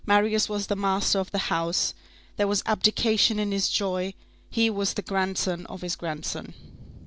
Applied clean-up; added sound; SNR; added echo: none; none; none; none.